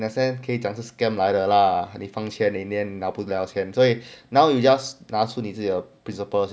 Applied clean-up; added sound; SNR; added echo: none; none; none; none.